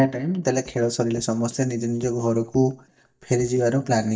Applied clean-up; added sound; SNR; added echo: neural mask model DeepFilterNet 3.